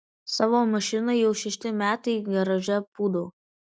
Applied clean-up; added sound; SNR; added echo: none; none; none; none.